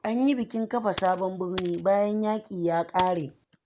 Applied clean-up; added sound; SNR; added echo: none; Coin (dropping); -2 dB; none.